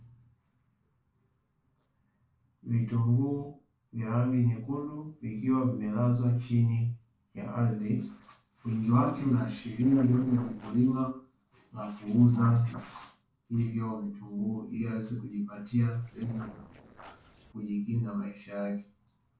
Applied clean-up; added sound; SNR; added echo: neural separator model SepFormer DNS4.